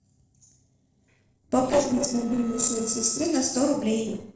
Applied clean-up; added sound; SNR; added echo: neural separator model SepFormer DNS4.